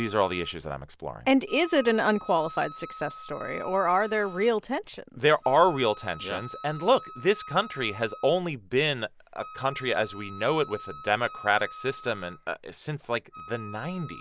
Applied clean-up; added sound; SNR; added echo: none; Wind instrument, woodwind instrument; 17 dB; none.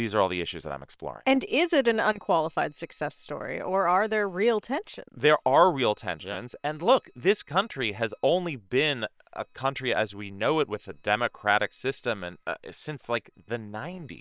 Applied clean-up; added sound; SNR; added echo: neural separator model SepFormer WHAM!.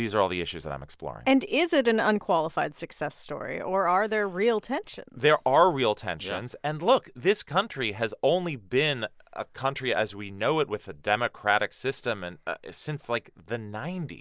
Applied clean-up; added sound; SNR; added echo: none; none; none; none.